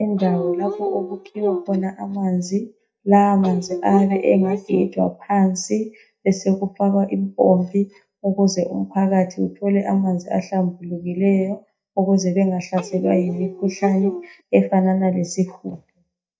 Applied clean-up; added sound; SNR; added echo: neural mask model DeepFilterNet 3.